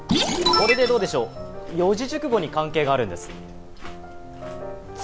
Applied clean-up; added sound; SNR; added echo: none; Chewing, mastication; 14 dB; none.